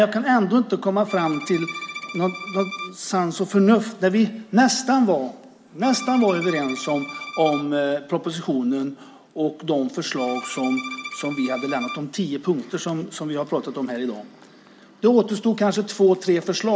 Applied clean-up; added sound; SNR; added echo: none; Bowed string instrument; 13 dB; reverberation time 0.3 s.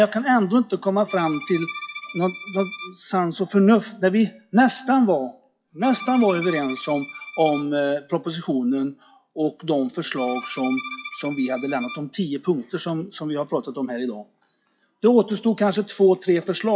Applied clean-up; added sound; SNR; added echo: classical method WPE with log-MMSE.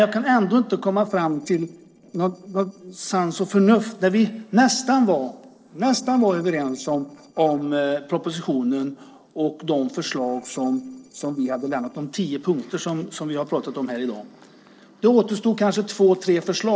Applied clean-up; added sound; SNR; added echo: neural separator model SepFormer DNS4.